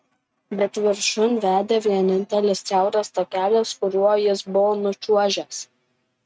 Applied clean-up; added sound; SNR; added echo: neural mask model RNNoise.